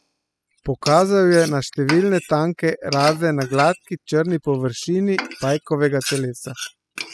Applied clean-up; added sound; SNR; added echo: classical method spectral subtraction.